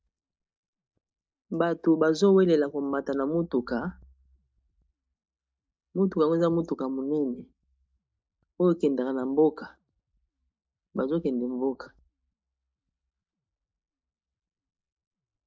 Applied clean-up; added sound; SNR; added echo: neural mask model DeepFilterNet 3.